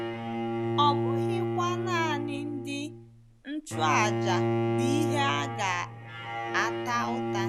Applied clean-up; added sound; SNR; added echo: none; Bowed string instrument; -2 dB; none.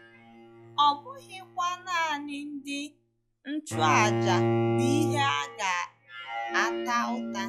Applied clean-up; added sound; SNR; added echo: classical method log-MMSE.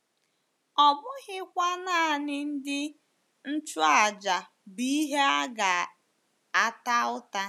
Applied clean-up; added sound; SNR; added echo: none; none; none; none.